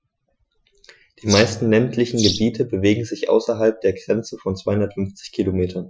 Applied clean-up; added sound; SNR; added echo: classical method Wiener filter.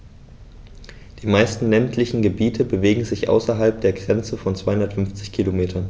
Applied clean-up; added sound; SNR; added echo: none; none; none; none.